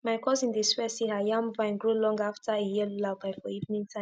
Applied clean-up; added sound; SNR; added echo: none; none; none; none.